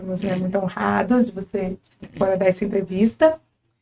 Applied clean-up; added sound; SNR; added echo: neural mask model RNNoise.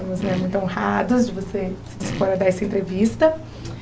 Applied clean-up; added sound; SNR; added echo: none; Fart; 14 dB; none.